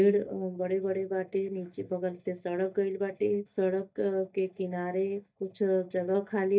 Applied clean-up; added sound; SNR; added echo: neural mask model DeepFilterNet 3.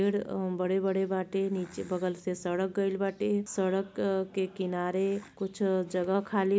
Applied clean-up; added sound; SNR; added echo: none; none; none; none.